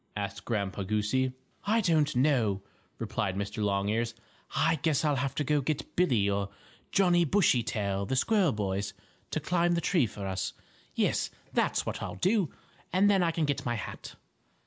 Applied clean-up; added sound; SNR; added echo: none; none; none; none.